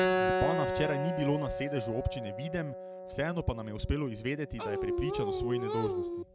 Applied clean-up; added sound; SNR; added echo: none; Dog + Keyboard (musical); -1 dB; none.